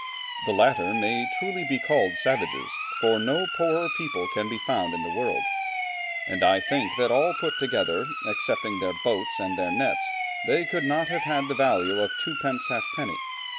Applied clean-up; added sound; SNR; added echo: none; Siren; 4 dB; none.